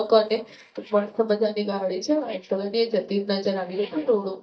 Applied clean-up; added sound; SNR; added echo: neural mask model DeepFilterNet 3.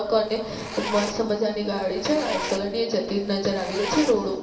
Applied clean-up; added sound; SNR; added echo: none; Zipper (clothing); 11 dB; reverberation time 2.4 s.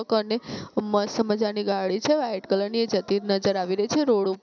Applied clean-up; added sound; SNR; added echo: none; none; none; none.